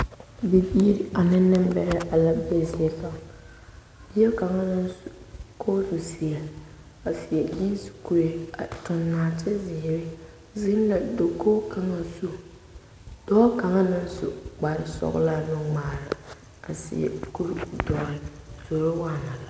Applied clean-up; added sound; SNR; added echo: none; none; none; none.